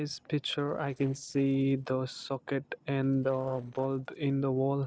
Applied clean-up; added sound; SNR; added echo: neural separator model SepFormer DNS4.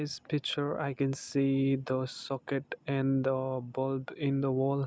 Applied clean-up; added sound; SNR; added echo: none; none; none; none.